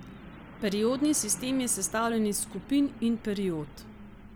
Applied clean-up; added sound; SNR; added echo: none; Truck; 16 dB; none.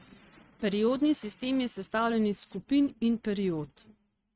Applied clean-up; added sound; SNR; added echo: neural mask model RNNoise.